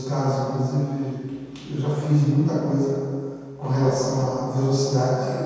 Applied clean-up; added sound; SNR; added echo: none; Tap; 20 dB; reverberation time 2.1 s.